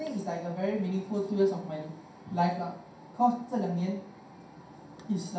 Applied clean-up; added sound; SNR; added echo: none; none; none; reverberation time 0.5 s.